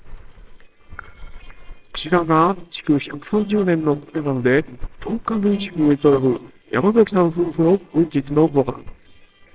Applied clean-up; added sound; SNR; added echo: neural separator model SepFormer WHAMR!.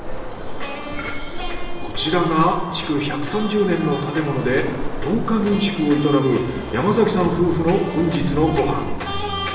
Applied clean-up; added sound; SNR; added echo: none; Waves, surf; 7 dB; reverberation time 1.1 s.